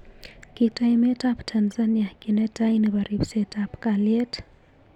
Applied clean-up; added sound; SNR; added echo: none; none; none; none.